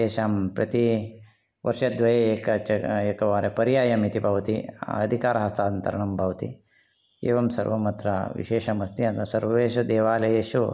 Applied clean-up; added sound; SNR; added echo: none; none; none; none.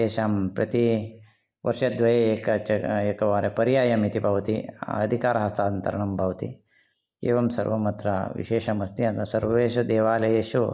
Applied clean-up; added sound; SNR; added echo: neural mask model DeepFilterNet 3.